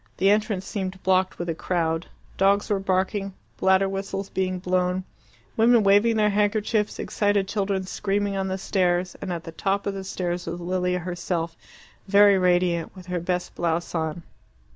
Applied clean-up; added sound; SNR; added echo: none; none; none; none.